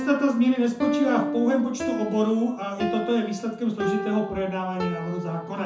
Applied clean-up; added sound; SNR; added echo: none; Piano; 5 dB; reverberation time 0.6 s.